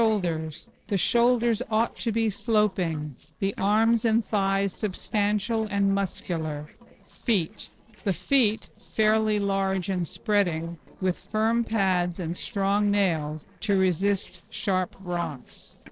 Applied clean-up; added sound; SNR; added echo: neural separator model SepFormer DNS4.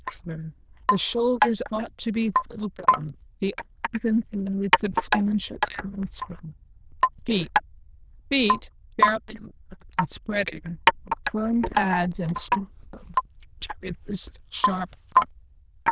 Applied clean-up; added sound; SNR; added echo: neural diffusion model UNIVERSE++.